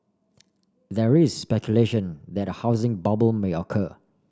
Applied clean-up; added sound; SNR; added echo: none; none; none; none.